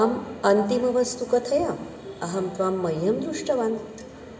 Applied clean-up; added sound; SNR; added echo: none; none; none; reverberation time 2.7 s.